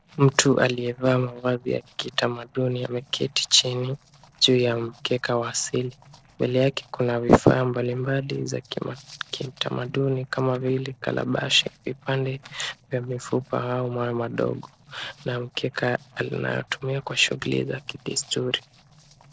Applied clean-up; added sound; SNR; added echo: neural separator model SepFormer DNS4.